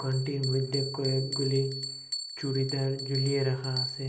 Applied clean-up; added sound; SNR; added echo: none; Bell; 7 dB; none.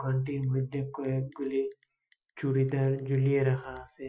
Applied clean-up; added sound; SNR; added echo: classical method Wiener filter.